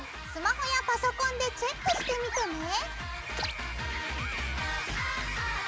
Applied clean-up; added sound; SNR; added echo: none; none; none; none.